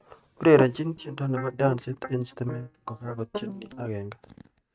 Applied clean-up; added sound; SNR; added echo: neural mask model DeepFilterNet 3.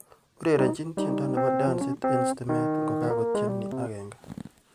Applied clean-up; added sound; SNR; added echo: none; Piano; -4 dB; none.